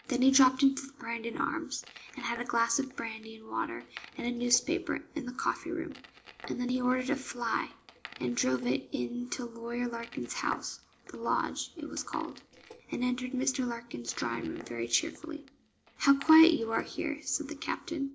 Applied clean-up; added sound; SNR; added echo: neural separator model SepFormer DNS4.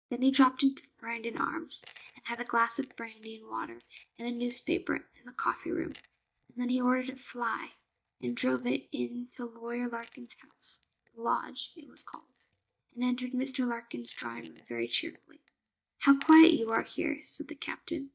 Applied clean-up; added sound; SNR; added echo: neural mask model DeepFilterNet 3.